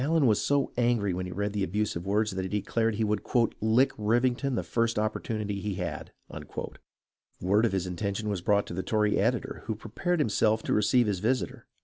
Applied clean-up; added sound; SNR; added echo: none; none; none; none.